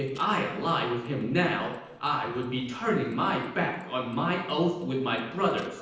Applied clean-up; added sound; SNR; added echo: neural separator model SepFormer DNS4.